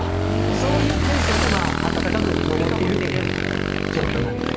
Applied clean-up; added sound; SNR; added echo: none; Motorcycle / Engine; -4 dB; reverberation time 2.1 s.